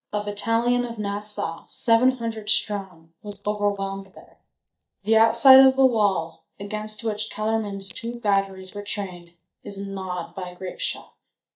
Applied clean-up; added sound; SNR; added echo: neural mask model DeepFilterNet 3.